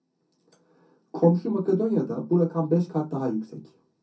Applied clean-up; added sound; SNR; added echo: none; none; none; reverberation time 0.3 s.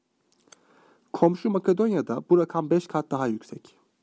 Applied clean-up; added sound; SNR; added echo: none; none; none; none.